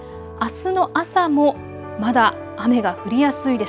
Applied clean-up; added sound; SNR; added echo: none; none; none; none.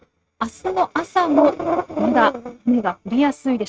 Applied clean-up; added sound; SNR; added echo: neural mask model RNNoise.